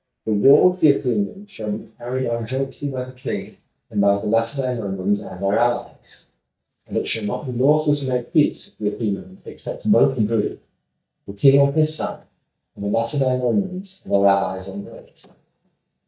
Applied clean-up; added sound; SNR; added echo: neural mask model DeepFilterNet 3.